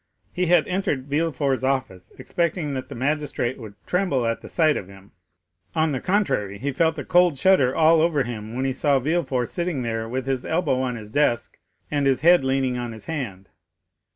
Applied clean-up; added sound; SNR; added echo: none; none; none; none.